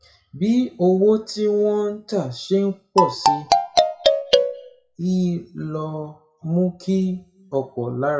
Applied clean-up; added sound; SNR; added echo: classical method WPE with log-MMSE.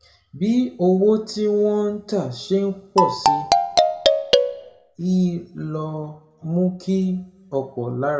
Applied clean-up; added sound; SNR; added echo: none; Marimba, xylophone; -4 dB; reverberation time 0.6 s.